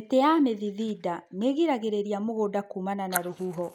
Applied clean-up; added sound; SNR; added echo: neural mask model Resemble Enhance denoiser.